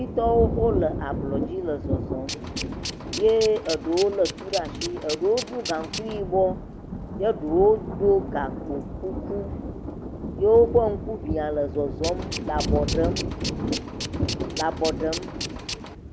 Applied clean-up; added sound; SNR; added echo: none; Tools + Thunder; 5 dB; none.